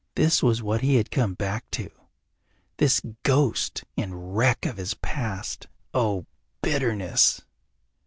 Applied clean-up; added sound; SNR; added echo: none; none; none; none.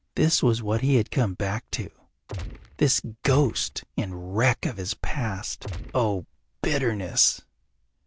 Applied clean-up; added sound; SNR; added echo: none; Gunshot, gunfire; 9 dB; none.